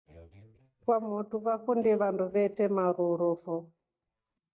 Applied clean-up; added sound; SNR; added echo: neural mask model DeepFilterNet 3.